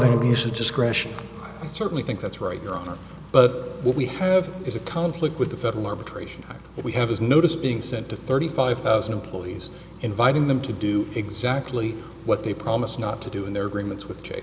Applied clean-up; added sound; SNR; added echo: none; none; none; none.